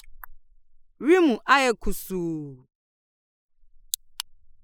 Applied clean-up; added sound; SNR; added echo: neural mask model Resemble Enhance denoiser.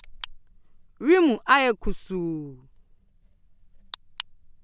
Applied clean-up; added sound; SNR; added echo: none; none; none; none.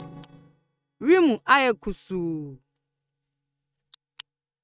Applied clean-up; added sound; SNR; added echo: neural mask model RNNoise.